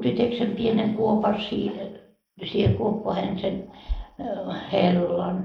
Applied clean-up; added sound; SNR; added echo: neural mask model Resemble Enhance denoiser.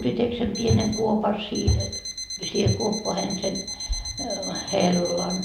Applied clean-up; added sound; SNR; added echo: none; Alarm; 10 dB; none.